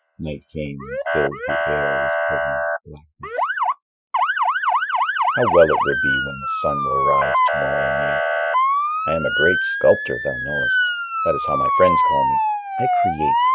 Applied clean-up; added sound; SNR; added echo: classical method Wiener filter.